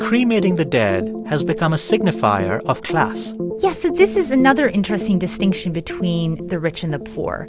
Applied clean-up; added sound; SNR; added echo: none; none; none; none.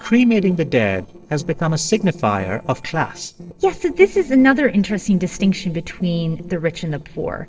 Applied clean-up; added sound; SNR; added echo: neural separator model SepFormer DNS4.